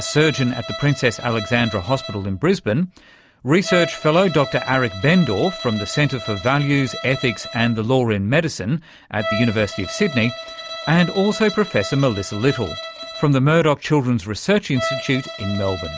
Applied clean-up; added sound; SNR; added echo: none; Bowed string instrument; 12 dB; none.